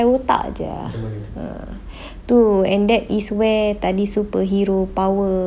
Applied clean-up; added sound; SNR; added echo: none; none; none; none.